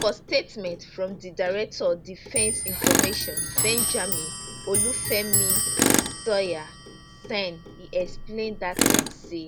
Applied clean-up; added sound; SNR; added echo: none; Clock + Tools; -3 dB; none.